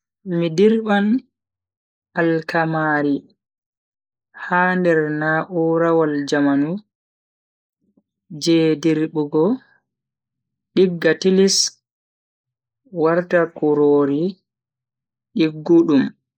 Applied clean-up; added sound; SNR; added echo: neural mask model Resemble Enhance denoiser.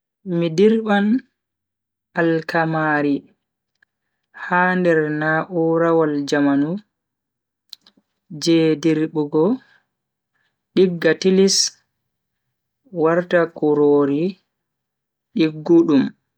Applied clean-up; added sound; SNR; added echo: none; none; none; none.